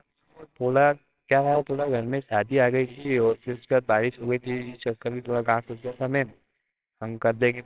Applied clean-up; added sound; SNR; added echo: neural separator model SepFormer WHAMR!.